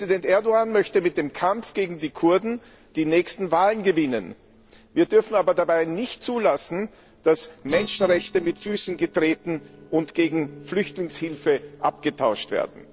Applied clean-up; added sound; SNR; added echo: neural separator model SepFormer DNS4.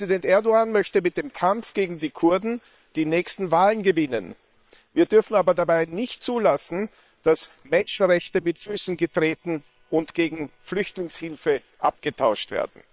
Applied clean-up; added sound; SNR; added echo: neural separator model SepFormer WHAM!.